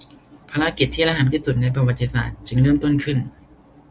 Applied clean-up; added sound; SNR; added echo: none; none; none; none.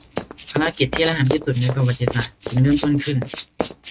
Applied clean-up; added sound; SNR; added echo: neural mask model RNNoise.